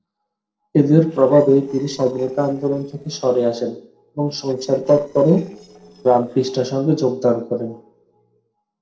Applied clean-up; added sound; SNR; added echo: neural separator model SepFormer DNS4.